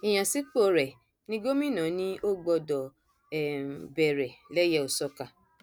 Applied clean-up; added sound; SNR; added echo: none; none; none; none.